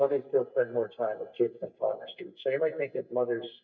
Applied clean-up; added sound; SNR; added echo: neural mask model DeepFilterNet 3.